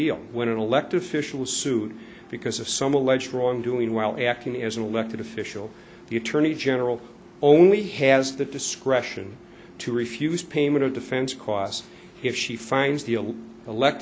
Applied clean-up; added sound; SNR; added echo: none; none; none; none.